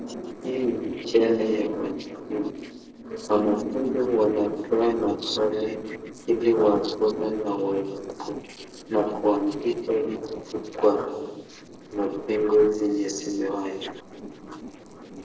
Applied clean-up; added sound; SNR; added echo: neural separator model SepFormer DNS4.